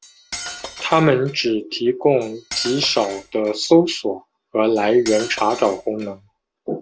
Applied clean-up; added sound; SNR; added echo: none; Cutlery, silverware; 15 dB; none.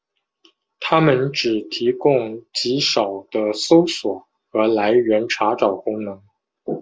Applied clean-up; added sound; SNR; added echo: none; none; none; none.